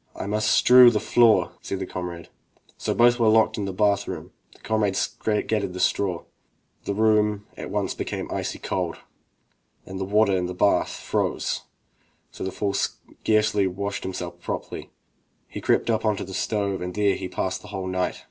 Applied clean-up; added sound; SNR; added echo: none; none; none; none.